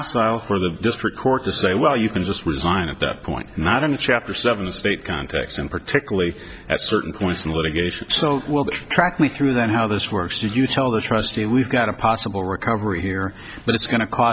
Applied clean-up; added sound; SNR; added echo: none; none; none; none.